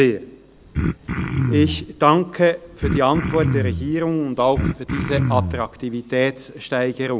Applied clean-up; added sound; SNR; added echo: none; Cough; 2 dB; none.